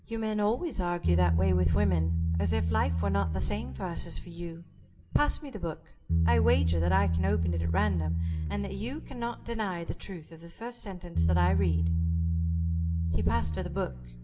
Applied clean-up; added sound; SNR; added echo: none; Bass guitar; -3 dB; reverberation time 0.2 s.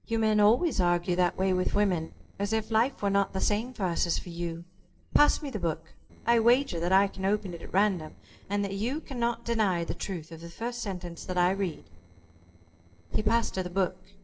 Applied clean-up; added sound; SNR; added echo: neural separator model SepFormer DNS4.